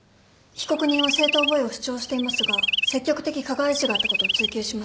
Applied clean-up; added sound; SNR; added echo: none; Chirp, tweet; 0 dB; none.